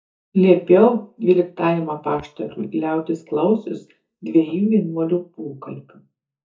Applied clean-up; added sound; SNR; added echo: neural mask model DeepFilterNet 3.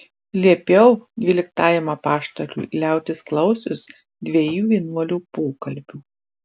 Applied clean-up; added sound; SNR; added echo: none; none; none; none.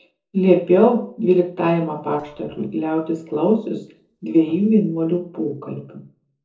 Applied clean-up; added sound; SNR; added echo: neural separator model SepFormer DNS4.